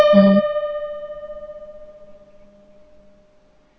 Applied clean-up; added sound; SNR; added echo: none; Piano; -2 dB; none.